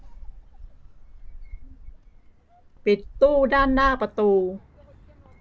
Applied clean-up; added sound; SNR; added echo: none; Gull, seagull; 13 dB; none.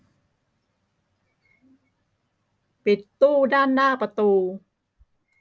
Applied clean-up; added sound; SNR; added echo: none; none; none; none.